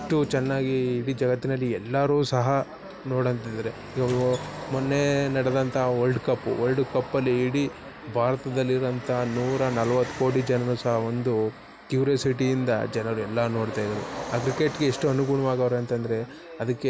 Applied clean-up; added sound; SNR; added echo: none; Squeak / Wood; 20 dB; none.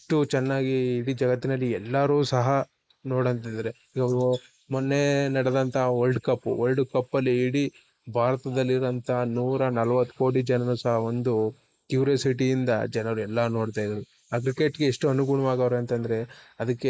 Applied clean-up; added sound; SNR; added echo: neural mask model Resemble Enhance denoiser.